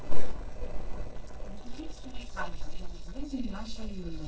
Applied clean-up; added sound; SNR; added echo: neural separator model SepFormer DNS4.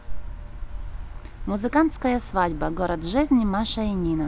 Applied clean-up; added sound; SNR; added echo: none; none; none; none.